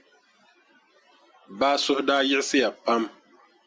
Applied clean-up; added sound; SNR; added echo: none; none; none; none.